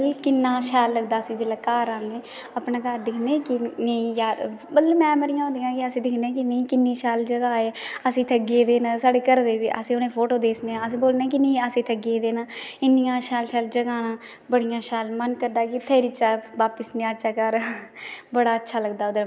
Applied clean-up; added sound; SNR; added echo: none; none; none; none.